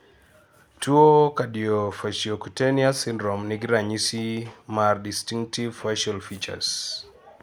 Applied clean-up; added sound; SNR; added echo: none; none; none; none.